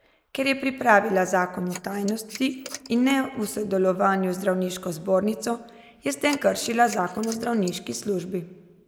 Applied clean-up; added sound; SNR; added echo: neural mask model Resemble Enhance denoiser.